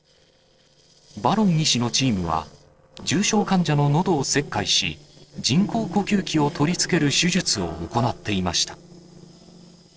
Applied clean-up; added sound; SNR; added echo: neural separator model SepFormer DNS4.